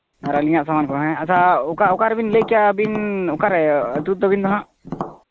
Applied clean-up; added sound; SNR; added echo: none; Tap; 14 dB; none.